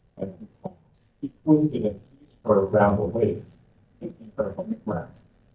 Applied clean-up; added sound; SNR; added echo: neural mask model DeepFilterNet 3.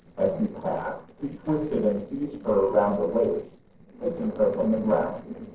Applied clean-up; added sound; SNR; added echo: neural separator model SepFormer DNS4.